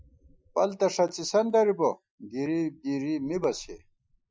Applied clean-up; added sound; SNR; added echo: classical method Wiener filter.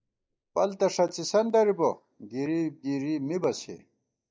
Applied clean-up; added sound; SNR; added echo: neural mask model DeepFilterNet 3.